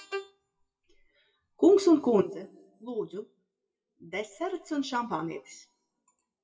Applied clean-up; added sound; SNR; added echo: classical method WPE with log-MMSE.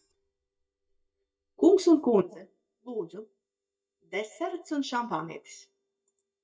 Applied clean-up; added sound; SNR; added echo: neural mask model DeepFilterNet 3.